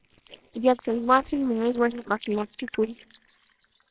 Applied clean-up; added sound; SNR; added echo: neural separator model SepFormer WHAMR!.